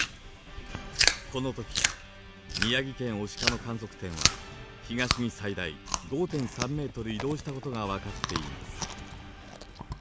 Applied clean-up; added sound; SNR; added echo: none; Chewing, mastication; 0 dB; none.